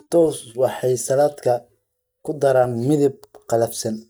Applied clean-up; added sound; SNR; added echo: neural mask model DeepFilterNet 3.